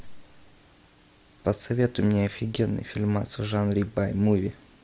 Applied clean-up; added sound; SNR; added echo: none; none; none; none.